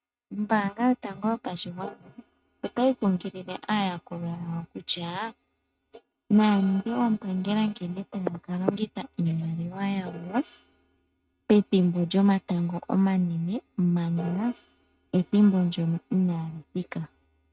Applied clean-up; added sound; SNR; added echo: neural mask model RNNoise.